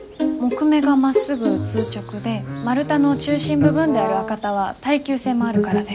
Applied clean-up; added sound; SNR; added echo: none; Brass instrument; 8 dB; none.